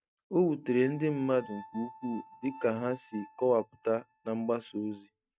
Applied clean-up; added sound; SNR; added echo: neural mask model RNNoise.